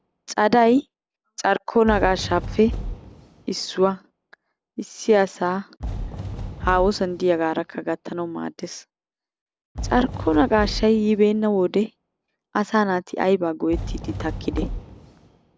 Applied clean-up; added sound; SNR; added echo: none; Fireworks; 11 dB; none.